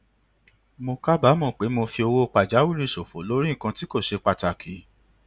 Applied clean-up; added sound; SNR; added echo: none; none; none; none.